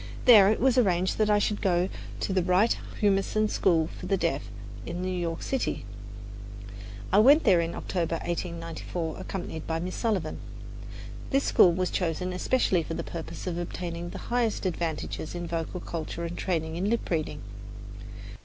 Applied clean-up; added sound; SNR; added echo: none; none; none; none.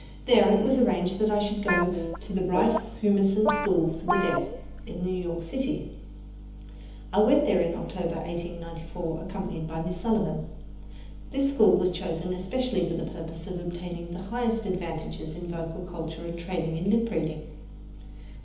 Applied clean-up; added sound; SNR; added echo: none; Guitar; 4 dB; reverberation time 1.3 s.